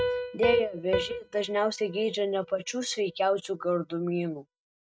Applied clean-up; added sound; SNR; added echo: neural mask model RNNoise.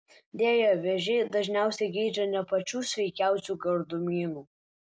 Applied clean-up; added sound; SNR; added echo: none; none; none; none.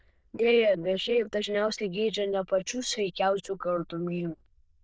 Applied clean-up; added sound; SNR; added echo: neural diffusion model UNIVERSE++.